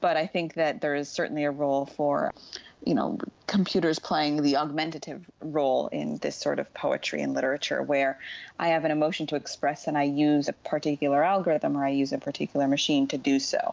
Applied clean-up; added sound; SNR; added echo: none; none; none; none.